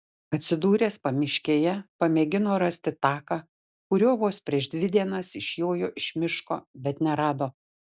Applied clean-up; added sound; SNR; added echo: none; none; none; none.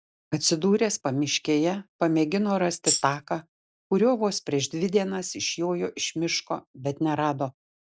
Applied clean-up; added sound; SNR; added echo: none; Tambourine; 0 dB; none.